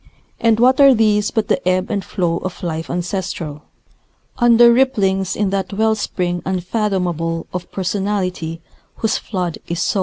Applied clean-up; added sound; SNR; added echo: none; none; none; none.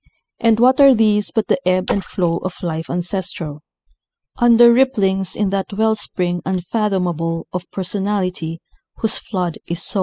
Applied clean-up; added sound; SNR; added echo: classical method spectral subtraction.